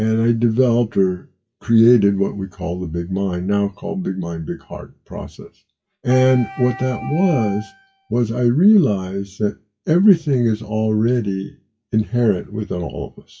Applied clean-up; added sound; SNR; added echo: classical method WPE with log-MMSE.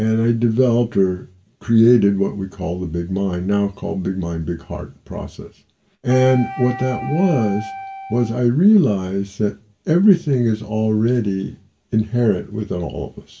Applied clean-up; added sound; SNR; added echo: none; Wind instrument, woodwind instrument; 12 dB; reverberation time 0.2 s.